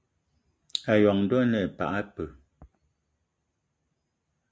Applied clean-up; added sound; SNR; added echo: none; none; none; none.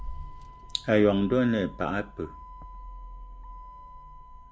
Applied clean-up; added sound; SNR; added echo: none; Motor vehicle (road); 13 dB; none.